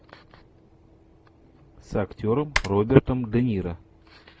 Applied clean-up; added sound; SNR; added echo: none; Typing; 8 dB; none.